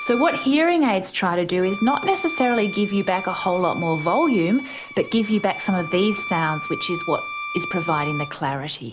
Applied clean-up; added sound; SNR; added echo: none; Bowed string instrument; 11 dB; none.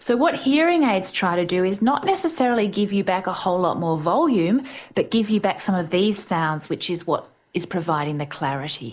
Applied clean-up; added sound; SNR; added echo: neural mask model Resemble Enhance denoiser.